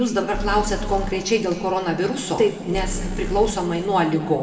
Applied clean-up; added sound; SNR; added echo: none; Alarm; 7 dB; reverberation time 1.9 s.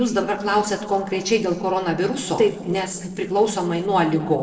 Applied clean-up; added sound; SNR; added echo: neural separator model SepFormer DNS4.